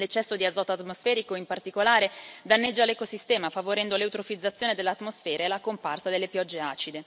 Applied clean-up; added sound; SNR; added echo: none; none; none; none.